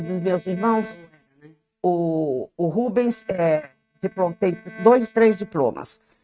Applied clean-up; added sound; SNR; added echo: neural mask model RNNoise.